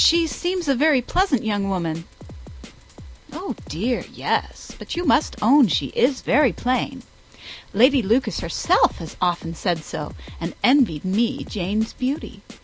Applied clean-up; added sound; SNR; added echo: none; Drum kit; 18 dB; none.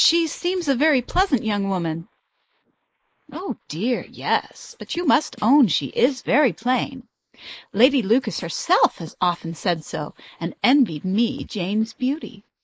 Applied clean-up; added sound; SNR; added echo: neural mask model Resemble Enhance denoiser.